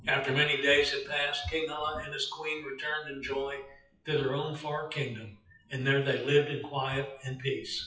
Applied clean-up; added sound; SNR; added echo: classical method WPE with log-MMSE.